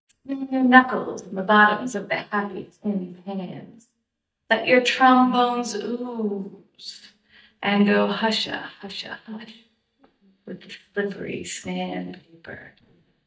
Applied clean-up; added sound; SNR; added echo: neural mask model DeepFilterNet 3.